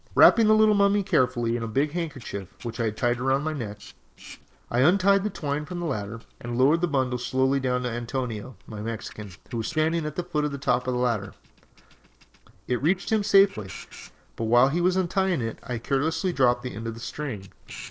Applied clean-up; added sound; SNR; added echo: neural separator model SepFormer DNS4.